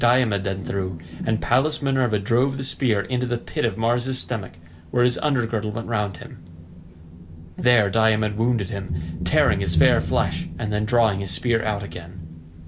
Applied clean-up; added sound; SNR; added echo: none; Thunder; 8 dB; none.